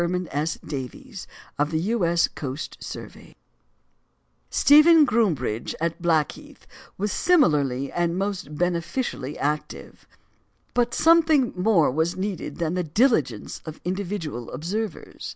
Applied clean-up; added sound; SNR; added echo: none; none; none; none.